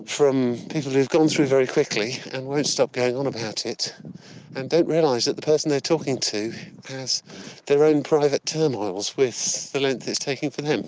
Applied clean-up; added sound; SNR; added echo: none; none; none; none.